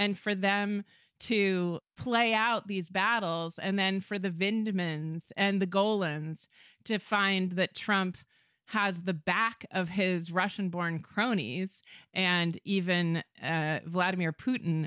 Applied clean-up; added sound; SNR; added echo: none; none; none; none.